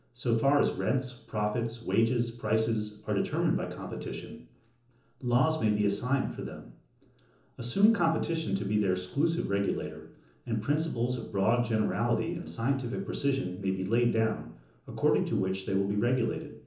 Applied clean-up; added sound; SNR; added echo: none; none; none; reverberation time 0.7 s.